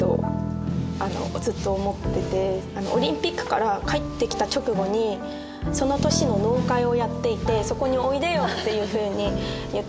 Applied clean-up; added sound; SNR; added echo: none; Bass guitar; 7 dB; none.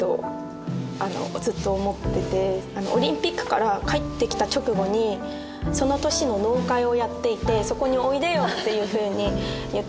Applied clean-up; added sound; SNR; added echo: none; none; none; none.